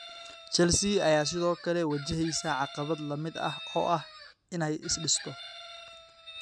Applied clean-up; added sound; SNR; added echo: none; Chicken, rooster; 15 dB; none.